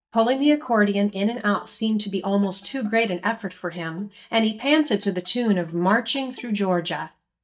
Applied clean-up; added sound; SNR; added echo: neural mask model DeepFilterNet 3.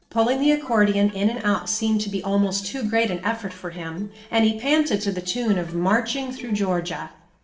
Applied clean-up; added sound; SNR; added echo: neural separator model SepFormer DNS4.